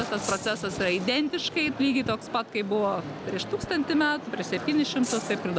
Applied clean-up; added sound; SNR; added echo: none; Rattle (instrument); 10 dB; none.